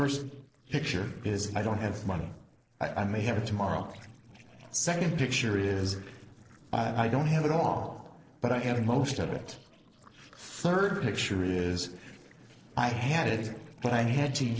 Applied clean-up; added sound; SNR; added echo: neural separator model SepFormer DNS4.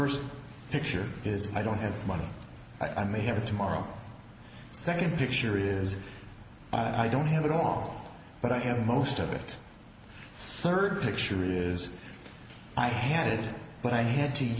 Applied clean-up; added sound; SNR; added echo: none; none; none; none.